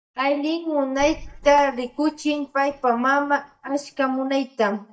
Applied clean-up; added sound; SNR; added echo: neural mask model DeepFilterNet 3.